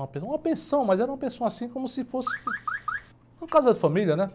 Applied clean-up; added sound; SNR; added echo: none; Car; 7 dB; none.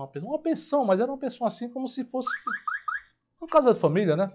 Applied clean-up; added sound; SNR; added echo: classical method log-MMSE.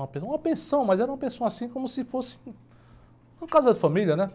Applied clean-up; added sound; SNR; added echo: none; none; none; none.